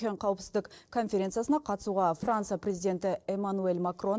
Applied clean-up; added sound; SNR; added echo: neural separator model SepFormer DNS4.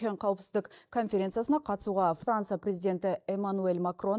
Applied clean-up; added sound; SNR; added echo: neural mask model DeepFilterNet 3.